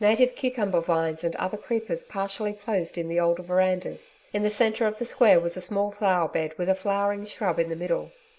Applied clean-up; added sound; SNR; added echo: neural mask model Resemble Enhance denoiser.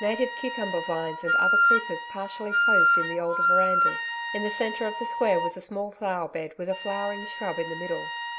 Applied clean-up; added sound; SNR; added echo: none; Wind instrument, woodwind instrument; -3 dB; none.